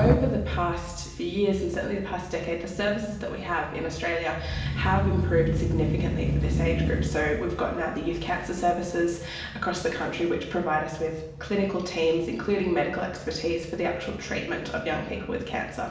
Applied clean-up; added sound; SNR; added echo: none; Engine starting / Accelerating, revving, vroom / Motor vehicle (road); 4 dB; reverberation time 0.9 s.